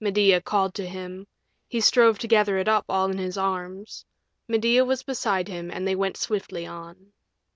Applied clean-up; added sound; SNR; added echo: none; none; none; none.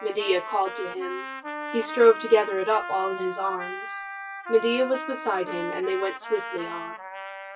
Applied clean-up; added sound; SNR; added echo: classical method WPE with log-MMSE.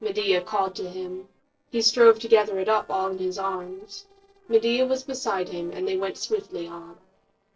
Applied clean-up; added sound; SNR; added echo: neural separator model SepFormer DNS4.